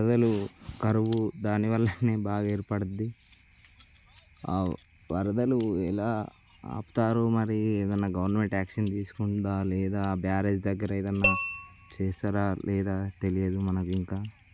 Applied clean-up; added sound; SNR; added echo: none; Tap / Glass; 4 dB; none.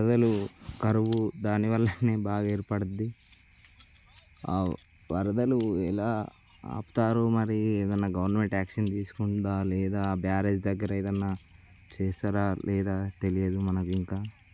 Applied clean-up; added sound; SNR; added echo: none; none; none; none.